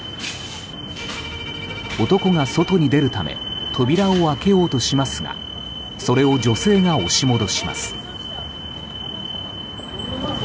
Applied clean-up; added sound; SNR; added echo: none; Bowed string instrument; 16 dB; none.